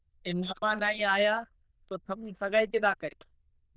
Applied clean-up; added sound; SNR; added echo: neural diffusion model UNIVERSE++.